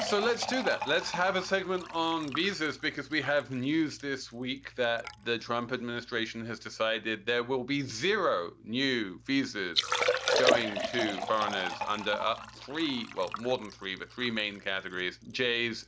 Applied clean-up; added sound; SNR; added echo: none; Liquid; 6 dB; none.